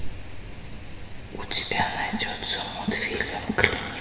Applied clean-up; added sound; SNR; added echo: none; Insect; 13 dB; reverberation time 2.0 s.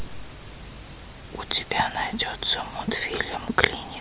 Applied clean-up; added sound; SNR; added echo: none; none; none; none.